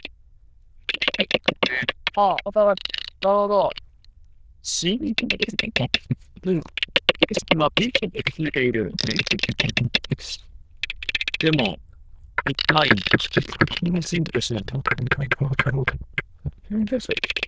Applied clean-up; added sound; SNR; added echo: neural diffusion model UNIVERSE++.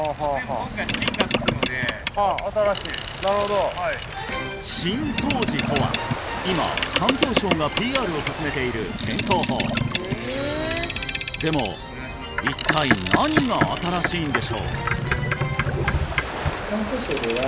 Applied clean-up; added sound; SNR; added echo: none; Boat, Water vehicle; 0 dB; none.